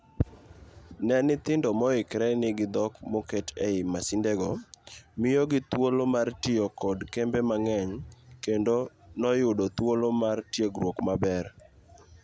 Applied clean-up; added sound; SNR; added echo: none; none; none; none.